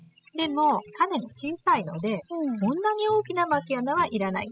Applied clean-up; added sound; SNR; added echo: classical method spectral subtraction.